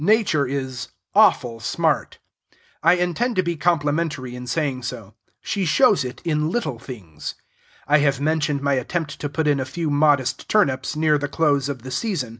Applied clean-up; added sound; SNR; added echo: none; none; none; none.